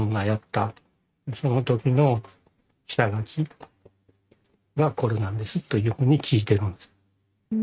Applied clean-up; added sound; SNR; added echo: neural mask model RNNoise.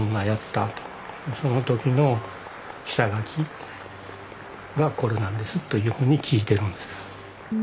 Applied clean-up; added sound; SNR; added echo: none; Applause; 19 dB; none.